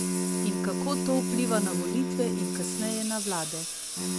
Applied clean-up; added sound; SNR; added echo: none; Bowed string instrument + Engine; -4 dB; none.